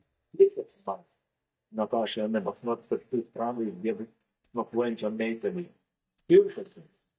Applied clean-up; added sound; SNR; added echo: neural mask model DeepFilterNet 3.